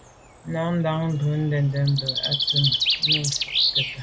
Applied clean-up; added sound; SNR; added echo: none; Bird; 1 dB; none.